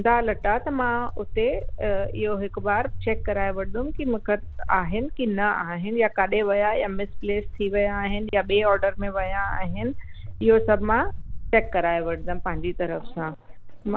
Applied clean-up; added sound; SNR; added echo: none; Walk, footsteps; 5 dB; none.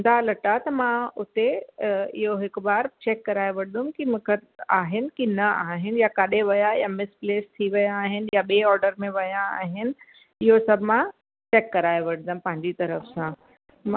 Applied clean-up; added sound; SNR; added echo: none; none; none; none.